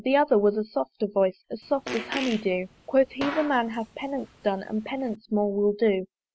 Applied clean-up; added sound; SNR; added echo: none; Fart; 13 dB; none.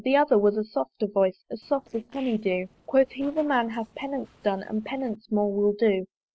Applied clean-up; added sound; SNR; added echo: neural separator model SepFormer DNS4.